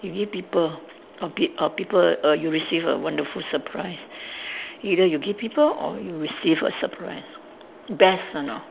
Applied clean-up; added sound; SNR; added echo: none; none; none; none.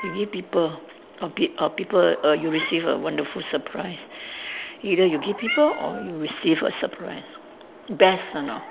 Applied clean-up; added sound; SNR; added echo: none; Meow; 15 dB; none.